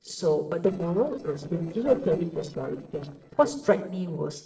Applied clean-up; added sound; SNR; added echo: neural separator model SepFormer DNS4.